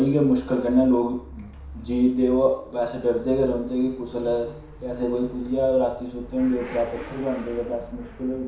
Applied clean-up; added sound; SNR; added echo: none; Motorcycle / Accelerating, revving, vroom; 17 dB; reverberation time 0.6 s.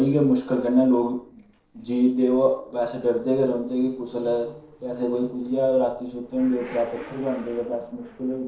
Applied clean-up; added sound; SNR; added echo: neural separator model SepFormer DNS4.